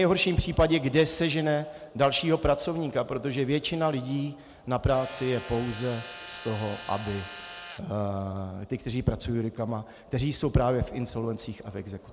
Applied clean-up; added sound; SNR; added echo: none; Tools; 15 dB; none.